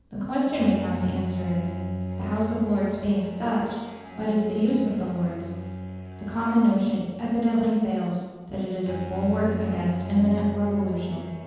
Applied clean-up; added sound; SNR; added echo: none; Bowed string instrument; 9 dB; reverberation time 1.2 s.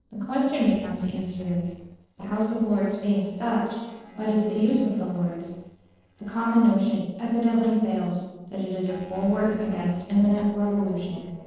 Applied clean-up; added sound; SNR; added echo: neural separator model SepFormer DNS4.